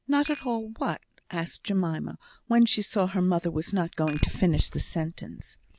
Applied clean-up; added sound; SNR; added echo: none; Dishes, pots, and pans; 20 dB; none.